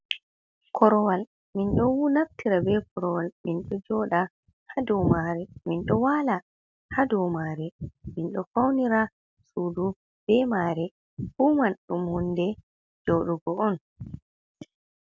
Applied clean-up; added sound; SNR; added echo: none; none; none; none.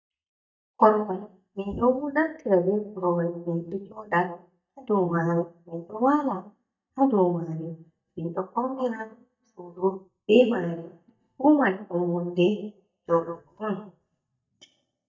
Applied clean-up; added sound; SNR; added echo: neural mask model DeepFilterNet 3.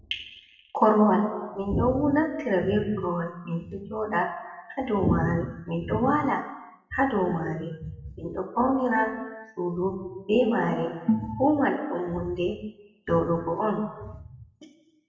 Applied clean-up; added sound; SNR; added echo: classical method WPE with log-MMSE.